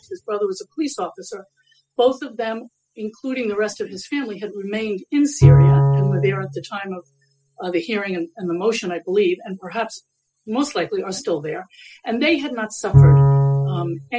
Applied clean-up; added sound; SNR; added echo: classical method spectral subtraction.